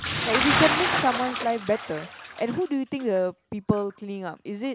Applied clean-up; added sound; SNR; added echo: none; Bathtub (filling or washing) / Splash, splatter; 3 dB; none.